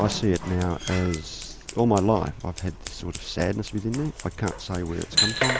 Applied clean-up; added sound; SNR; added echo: none; Scissors; 5 dB; none.